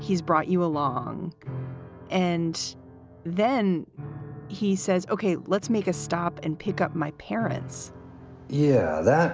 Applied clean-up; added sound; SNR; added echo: none; Piano; 14 dB; none.